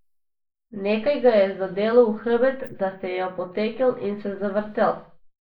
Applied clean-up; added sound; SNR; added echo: neural mask model Resemble Enhance denoiser.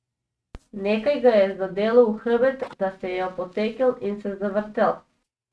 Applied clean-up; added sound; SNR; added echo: neural mask model RNNoise.